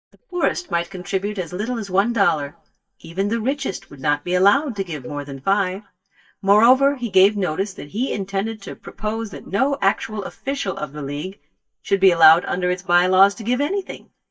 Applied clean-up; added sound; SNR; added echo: neural mask model DeepFilterNet 3.